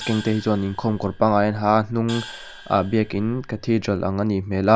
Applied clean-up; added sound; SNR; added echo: none; Gong; 18 dB; none.